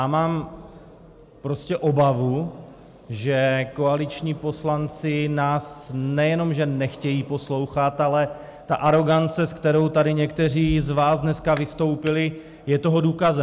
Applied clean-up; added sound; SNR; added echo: none; Clapping; 17 dB; none.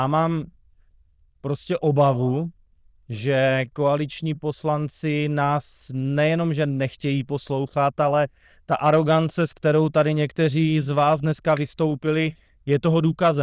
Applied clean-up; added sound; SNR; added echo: neural diffusion model UNIVERSE++.